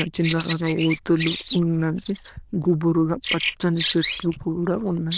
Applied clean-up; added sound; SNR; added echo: neural diffusion model UNIVERSE++.